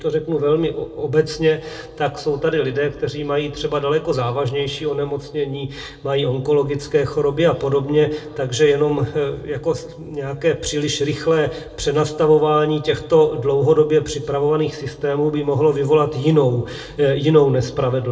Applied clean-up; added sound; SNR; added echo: none; none; none; reverberation time 0.6 s.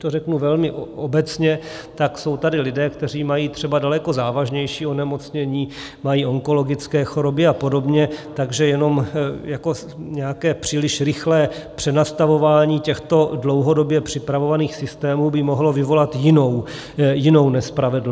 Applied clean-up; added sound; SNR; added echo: none; none; none; none.